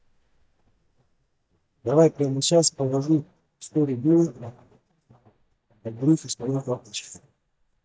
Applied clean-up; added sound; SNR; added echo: neural mask model DeepFilterNet 3.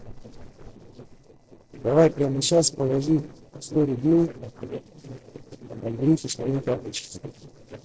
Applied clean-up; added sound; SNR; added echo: neural separator model SepFormer DNS4.